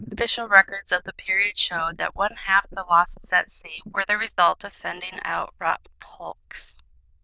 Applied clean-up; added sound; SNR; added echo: neural diffusion model UNIVERSE++.